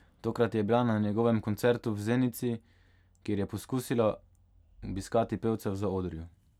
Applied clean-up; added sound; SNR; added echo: none; none; none; none.